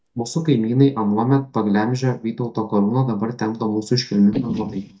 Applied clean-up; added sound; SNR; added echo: neural mask model DeepFilterNet 3.